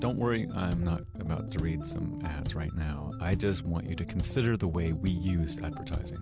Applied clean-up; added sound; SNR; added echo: none; none; none; none.